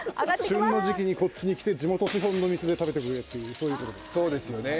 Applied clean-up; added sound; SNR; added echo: none; Shatter; 19 dB; none.